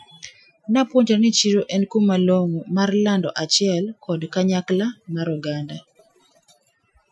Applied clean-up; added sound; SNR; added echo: classical method Wiener filter.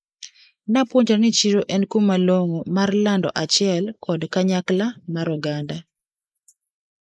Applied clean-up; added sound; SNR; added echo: neural mask model Resemble Enhance denoiser.